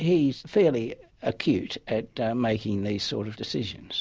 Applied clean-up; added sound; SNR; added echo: none; none; none; none.